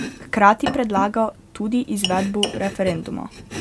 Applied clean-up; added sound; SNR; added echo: none; Domestic sounds, home sounds; 8 dB; none.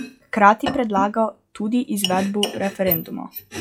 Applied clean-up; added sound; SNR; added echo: classical method log-MMSE.